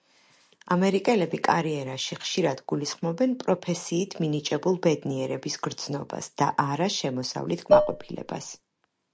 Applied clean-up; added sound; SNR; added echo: none; Dishes, pots, and pans; -3 dB; none.